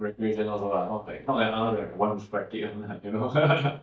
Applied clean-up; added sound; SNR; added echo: neural mask model DeepFilterNet 3.